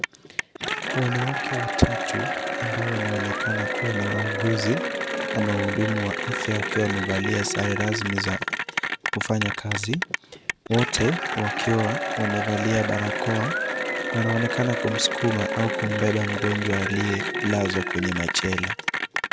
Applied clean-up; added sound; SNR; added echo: none; Applause / Cheering; 1 dB; none.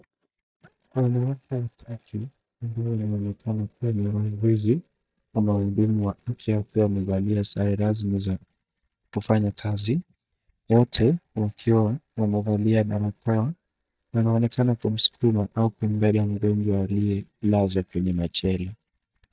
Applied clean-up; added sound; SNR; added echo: neural mask model DeepFilterNet 3.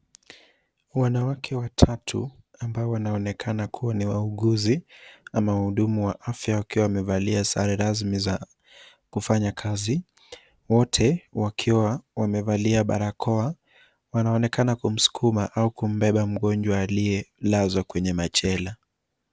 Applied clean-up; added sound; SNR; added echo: none; none; none; none.